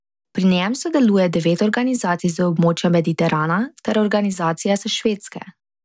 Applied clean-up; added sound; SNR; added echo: none; none; none; none.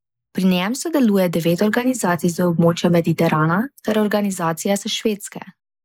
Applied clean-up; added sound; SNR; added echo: neural mask model Resemble Enhance denoiser.